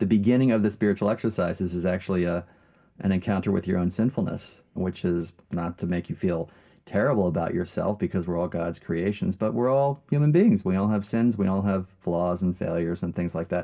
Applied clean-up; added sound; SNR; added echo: none; none; none; reverberation time 0.2 s.